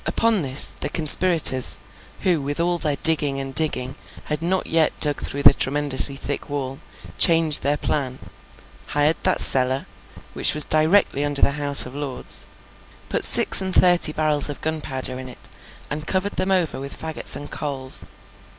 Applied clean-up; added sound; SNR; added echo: none; none; none; none.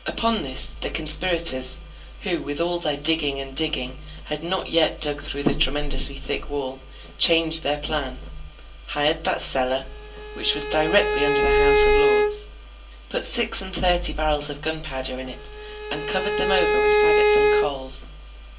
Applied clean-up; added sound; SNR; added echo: none; Bowed string instrument; -4 dB; reverberation time 0.2 s.